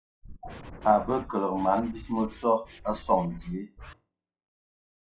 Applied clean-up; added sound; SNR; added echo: classical method WPE with log-MMSE.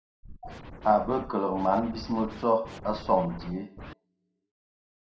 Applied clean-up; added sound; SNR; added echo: none; Scratching (performance technique); 14 dB; reverberation time 0.4 s.